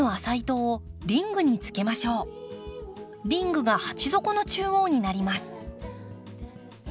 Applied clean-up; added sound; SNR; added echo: none; none; none; none.